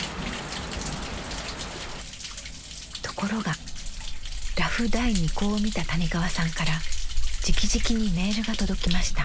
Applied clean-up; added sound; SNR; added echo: none; Thunder; -3 dB; none.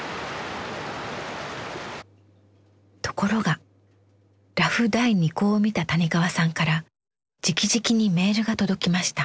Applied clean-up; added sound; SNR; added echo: none; none; none; none.